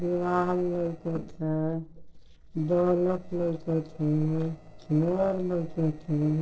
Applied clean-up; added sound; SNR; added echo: neural separator model SepFormer DNS4.